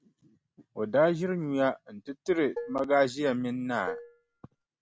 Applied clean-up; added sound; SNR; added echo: none; Dishes, pots, and pans; 12 dB; none.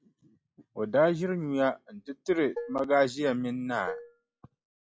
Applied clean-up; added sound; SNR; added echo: classical method log-MMSE.